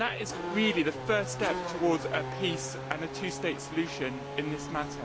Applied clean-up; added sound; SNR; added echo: none; Race car, auto racing / Accelerating, revving, vroom; 5 dB; none.